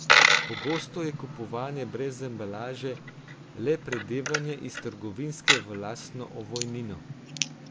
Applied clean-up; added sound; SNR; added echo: none; Coin (dropping); -5 dB; none.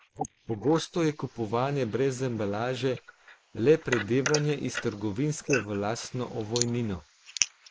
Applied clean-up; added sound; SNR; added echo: neural mask model Resemble Enhance denoiser.